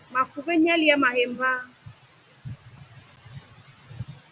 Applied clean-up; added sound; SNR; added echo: none; none; none; none.